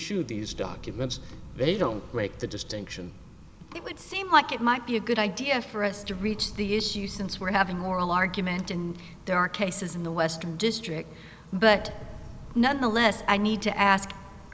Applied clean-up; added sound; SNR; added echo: none; Fire; 17 dB; none.